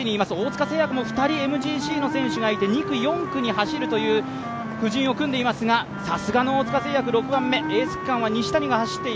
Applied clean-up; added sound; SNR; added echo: none; Wind instrument, woodwind instrument; 7 dB; none.